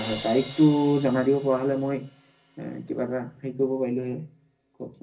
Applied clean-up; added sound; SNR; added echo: none; Crash cymbal; 19 dB; reverberation time 0.4 s.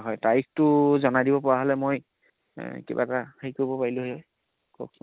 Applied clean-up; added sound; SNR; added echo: none; none; none; none.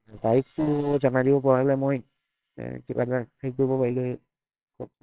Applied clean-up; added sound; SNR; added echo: neural separator model SepFormer WHAMR!.